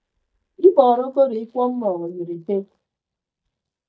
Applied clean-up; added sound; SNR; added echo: neural mask model DeepFilterNet 3.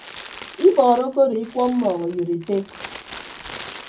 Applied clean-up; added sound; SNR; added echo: none; Crumpling, crinkling; 15 dB; reverberation time 0.4 s.